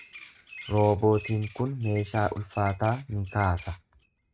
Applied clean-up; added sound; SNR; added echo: neural mask model RNNoise.